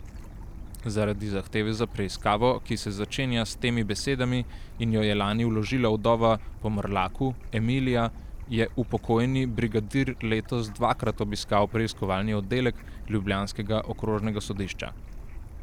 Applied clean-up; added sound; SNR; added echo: none; Stream / Bird; 12 dB; none.